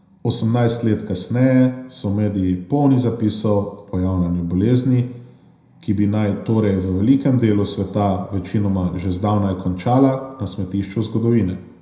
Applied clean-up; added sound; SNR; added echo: none; none; none; reverberation time 0.8 s.